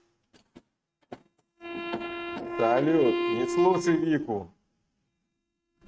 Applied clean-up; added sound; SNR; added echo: neural mask model RNNoise.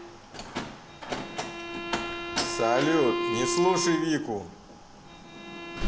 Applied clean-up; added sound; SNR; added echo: none; Slam + Bowed string instrument; 2 dB; none.